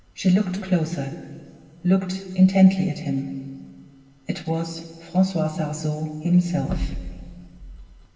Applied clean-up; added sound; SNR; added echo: none; none; none; reverberation time 2.5 s.